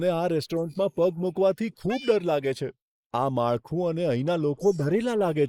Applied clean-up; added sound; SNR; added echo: neural mask model Resemble Enhance denoiser.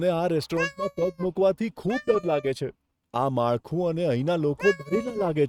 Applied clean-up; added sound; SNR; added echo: neural mask model RNNoise.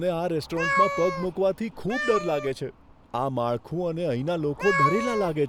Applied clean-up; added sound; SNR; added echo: none; Meow; 4 dB; none.